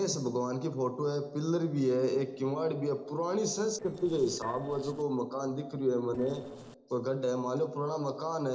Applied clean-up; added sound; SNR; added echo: neural separator model SepFormer DNS4.